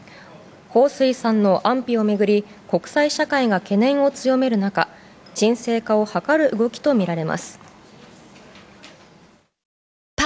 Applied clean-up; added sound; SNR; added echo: none; none; none; none.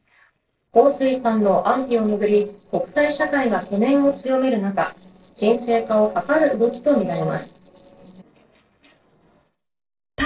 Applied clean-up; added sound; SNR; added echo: neural separator model SepFormer DNS4.